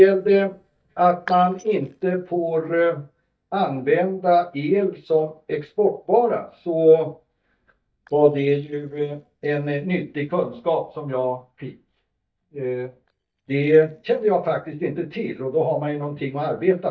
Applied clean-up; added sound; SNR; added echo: neural mask model DeepFilterNet 3.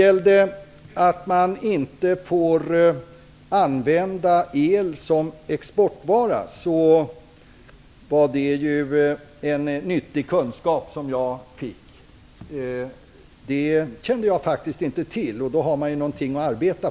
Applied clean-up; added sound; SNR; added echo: none; none; none; none.